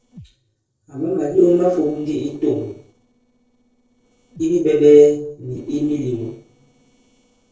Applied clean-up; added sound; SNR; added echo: neural separator model SepFormer DNS4.